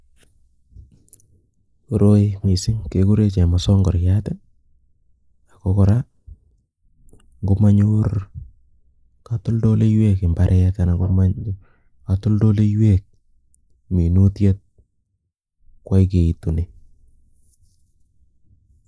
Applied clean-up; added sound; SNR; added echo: neural mask model Resemble Enhance denoiser.